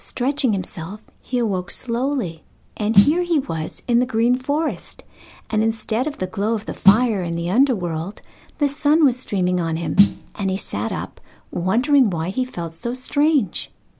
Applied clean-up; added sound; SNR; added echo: none; Snare drum; 3 dB; none.